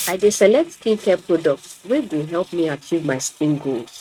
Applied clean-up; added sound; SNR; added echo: neural mask model RNNoise.